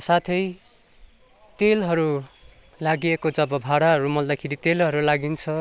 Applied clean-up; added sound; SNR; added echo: none; none; none; none.